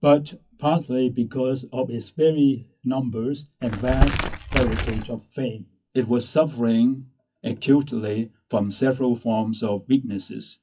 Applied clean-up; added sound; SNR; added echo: classical method WPE with log-MMSE.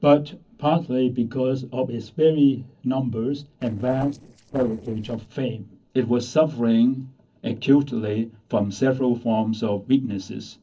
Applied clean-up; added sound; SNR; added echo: neural separator model SepFormer DNS4.